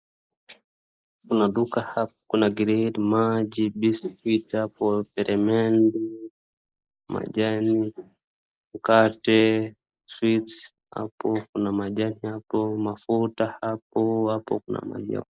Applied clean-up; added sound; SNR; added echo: neural mask model Resemble Enhance denoiser.